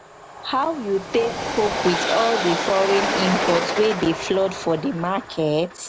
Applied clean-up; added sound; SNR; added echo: none; Train; 4 dB; none.